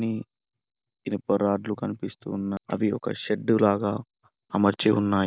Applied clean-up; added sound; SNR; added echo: none; none; none; none.